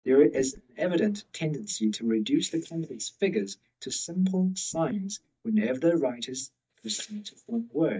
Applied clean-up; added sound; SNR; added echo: neural mask model DeepFilterNet 3.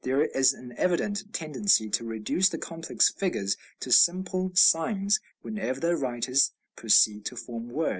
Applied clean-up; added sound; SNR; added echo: none; none; none; none.